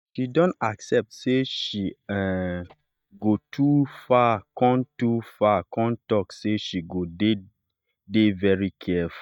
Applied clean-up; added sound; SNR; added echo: neural mask model DeepFilterNet 3.